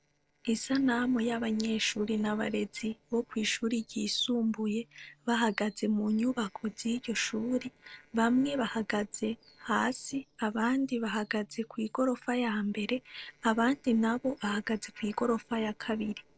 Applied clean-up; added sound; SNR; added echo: neural separator model SepFormer DNS4.